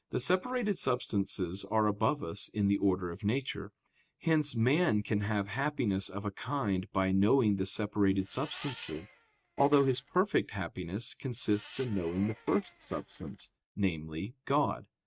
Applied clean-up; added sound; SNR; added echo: neural mask model RNNoise.